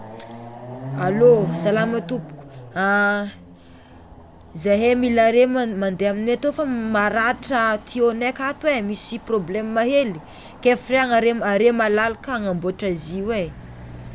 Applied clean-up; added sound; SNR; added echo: none; Chatter / Car passing by / Motorcycle / Traffic noise, roadway noise / Accelerating, revving, vroom; 14 dB; none.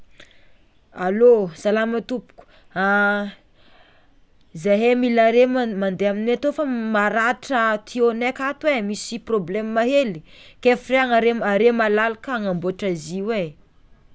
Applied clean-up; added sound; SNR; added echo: none; none; none; none.